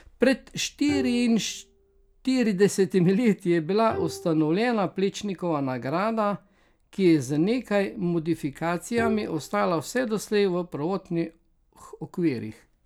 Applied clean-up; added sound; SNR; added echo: none; Bowed string instrument; 15 dB; none.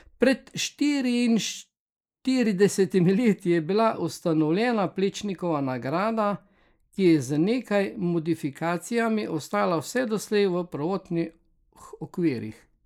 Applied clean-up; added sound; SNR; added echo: neural mask model Resemble Enhance denoiser.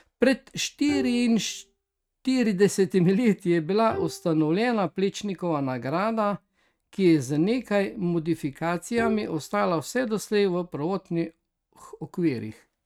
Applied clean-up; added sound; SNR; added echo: neural mask model RNNoise.